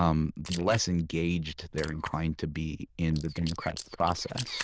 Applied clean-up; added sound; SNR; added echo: neural diffusion model UNIVERSE++.